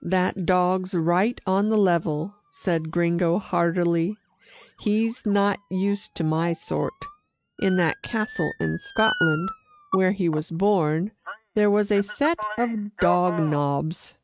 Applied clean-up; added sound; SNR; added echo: neural mask model RNNoise.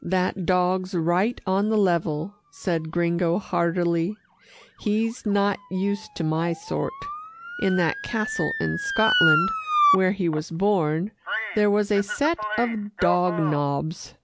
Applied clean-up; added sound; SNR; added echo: none; Motor vehicle (road) / Siren; 6 dB; none.